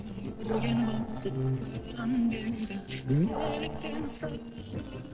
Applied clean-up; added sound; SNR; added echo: neural separator model SepFormer DNS4.